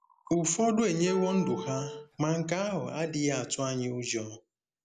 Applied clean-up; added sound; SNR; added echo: none; Wind instrument, woodwind instrument; 10 dB; none.